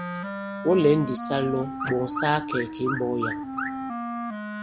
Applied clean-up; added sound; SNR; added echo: none; Wind instrument, woodwind instrument + Alarm / Car; 6 dB; none.